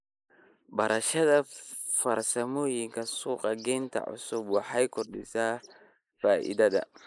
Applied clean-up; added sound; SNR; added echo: neural mask model Resemble Enhance denoiser.